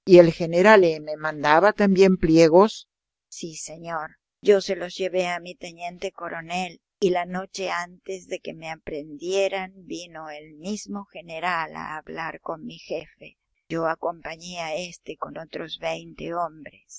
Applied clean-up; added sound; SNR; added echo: none; none; none; none.